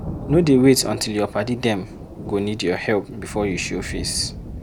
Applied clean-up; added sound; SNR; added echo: none; Thunder; 12 dB; none.